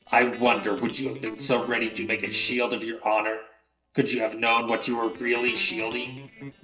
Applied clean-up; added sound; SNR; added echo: neural separator model SepFormer DNS4.